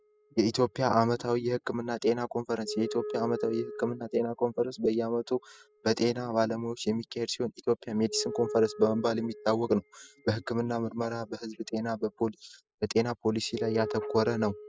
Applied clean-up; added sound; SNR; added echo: classical method spectral subtraction.